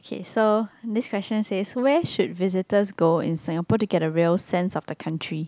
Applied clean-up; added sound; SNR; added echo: none; none; none; none.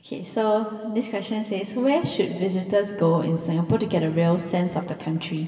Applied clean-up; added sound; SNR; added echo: none; none; none; reverberation time 2.8 s.